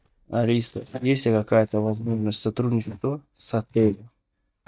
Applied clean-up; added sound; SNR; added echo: neural mask model DeepFilterNet 3.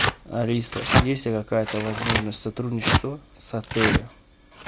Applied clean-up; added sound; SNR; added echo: none; Tearing; -1 dB; none.